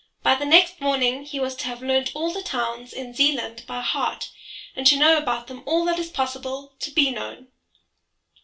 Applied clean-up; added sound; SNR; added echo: none; none; none; reverberation time 0.2 s.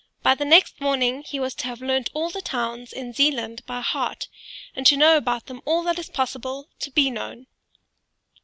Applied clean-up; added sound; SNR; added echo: none; none; none; none.